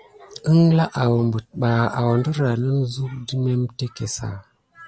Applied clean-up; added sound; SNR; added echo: none; none; none; none.